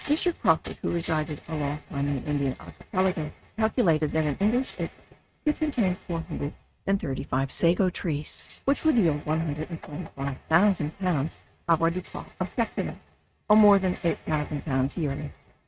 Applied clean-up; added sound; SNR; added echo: neural mask model RNNoise.